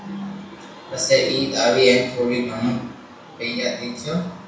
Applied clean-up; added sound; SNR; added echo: none; none; none; reverberation time 0.6 s.